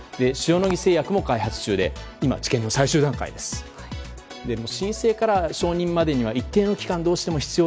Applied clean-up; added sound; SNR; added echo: none; none; none; none.